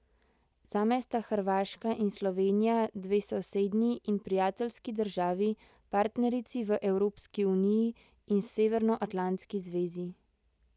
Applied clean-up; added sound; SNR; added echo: none; none; none; none.